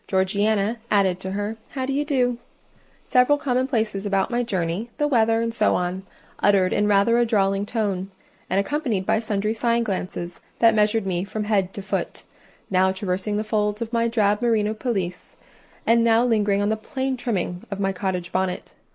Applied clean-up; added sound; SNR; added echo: neural mask model Resemble Enhance denoiser.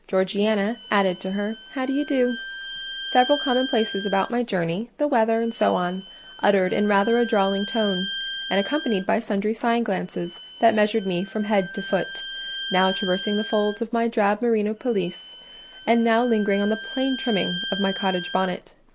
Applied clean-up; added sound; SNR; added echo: none; Bowed string instrument; 11 dB; none.